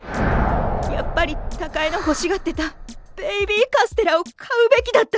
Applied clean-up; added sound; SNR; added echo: none; Drum kit; 20 dB; none.